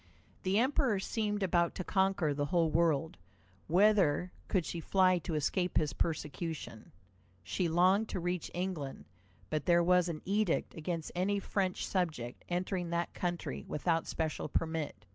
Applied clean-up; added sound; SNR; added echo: none; none; none; none.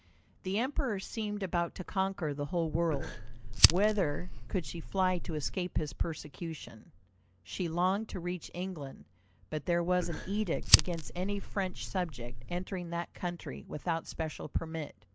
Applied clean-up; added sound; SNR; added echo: none; Fire; -2 dB; none.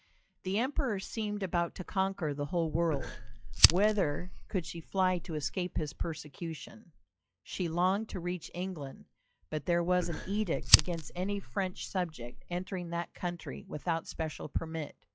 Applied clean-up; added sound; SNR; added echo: classical method log-MMSE.